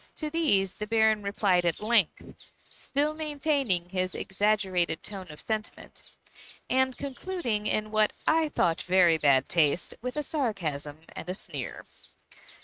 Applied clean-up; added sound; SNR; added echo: neural mask model RNNoise.